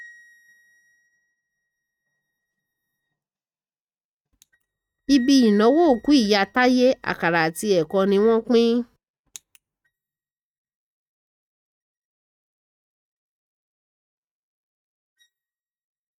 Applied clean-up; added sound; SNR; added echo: neural mask model RNNoise.